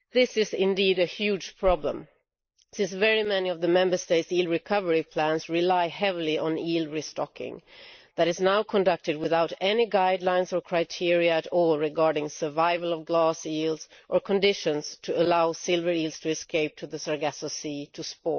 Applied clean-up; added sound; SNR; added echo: neural mask model Resemble Enhance denoiser.